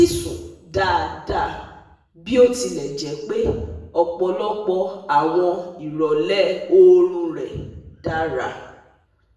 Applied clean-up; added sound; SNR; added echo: none; none; none; reverberation time 0.9 s.